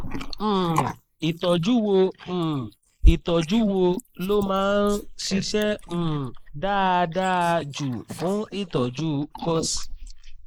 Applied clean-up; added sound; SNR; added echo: neural mask model Resemble Enhance denoiser.